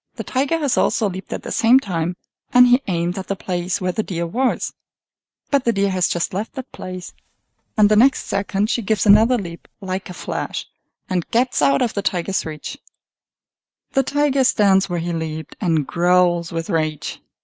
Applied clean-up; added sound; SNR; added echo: neural mask model RNNoise.